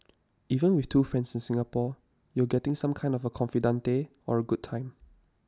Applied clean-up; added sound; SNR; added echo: none; none; none; none.